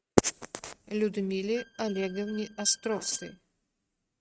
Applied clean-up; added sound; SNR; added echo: neural mask model RNNoise.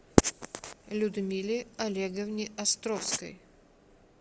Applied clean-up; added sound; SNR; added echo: none; none; none; none.